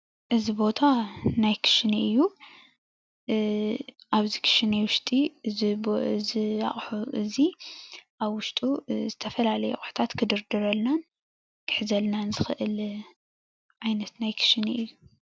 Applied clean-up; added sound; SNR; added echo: none; none; none; none.